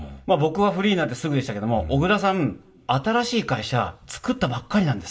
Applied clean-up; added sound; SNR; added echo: none; none; none; reverberation time 0.4 s.